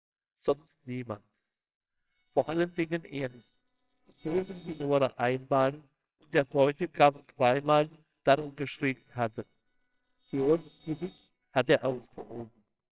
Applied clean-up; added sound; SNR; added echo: neural separator model SepFormer WHAMR!.